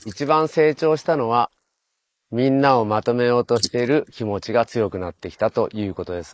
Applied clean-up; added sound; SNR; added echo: neural mask model Resemble Enhance denoiser.